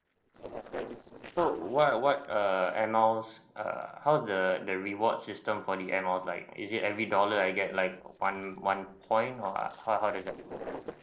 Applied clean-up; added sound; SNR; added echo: neural separator model SepFormer DNS4.